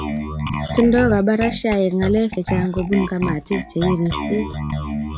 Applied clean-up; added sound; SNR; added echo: none; Bass guitar; 6 dB; none.